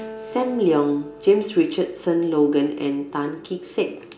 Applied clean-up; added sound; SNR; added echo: none; Acoustic guitar; 19 dB; reverberation time 0.4 s.